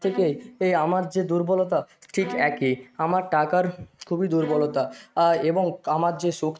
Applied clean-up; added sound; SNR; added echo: neural mask model RNNoise.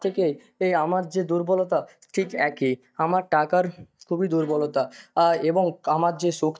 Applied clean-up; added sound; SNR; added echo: neural mask model DeepFilterNet 3.